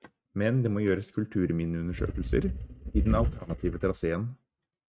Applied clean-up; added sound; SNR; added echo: neural mask model RNNoise.